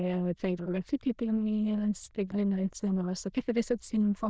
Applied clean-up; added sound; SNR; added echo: neural diffusion model UNIVERSE++.